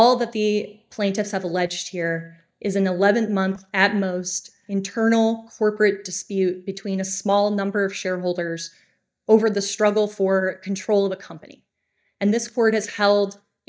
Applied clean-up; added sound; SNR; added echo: neural mask model DeepFilterNet 3.